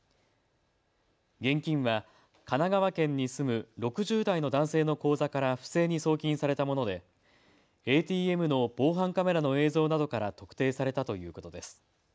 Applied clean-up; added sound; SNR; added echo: none; none; none; none.